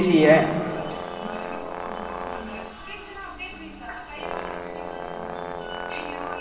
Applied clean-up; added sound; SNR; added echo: none; Brass instrument; 8 dB; reverberation time 1.9 s.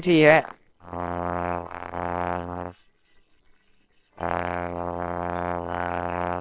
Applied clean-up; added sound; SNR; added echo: neural separator model SepFormer WHAMR!.